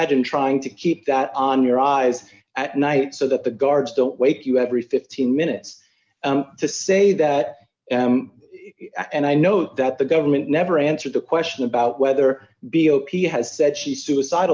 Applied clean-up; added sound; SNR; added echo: none; none; none; none.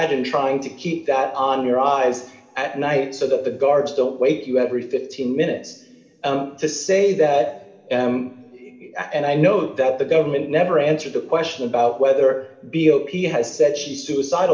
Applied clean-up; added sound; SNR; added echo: none; none; none; reverberation time 1.7 s.